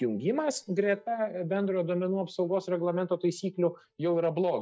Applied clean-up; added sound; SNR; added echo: neural mask model DeepFilterNet 3.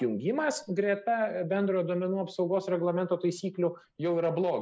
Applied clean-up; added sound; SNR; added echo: neural mask model Resemble Enhance denoiser.